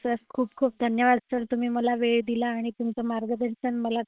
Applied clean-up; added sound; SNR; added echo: neural separator model SepFormer WHAM!.